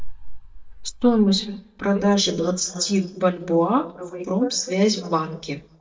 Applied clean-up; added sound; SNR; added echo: neural mask model DeepFilterNet 3.